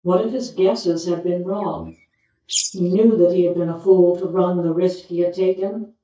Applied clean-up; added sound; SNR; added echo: neural mask model DeepFilterNet 3.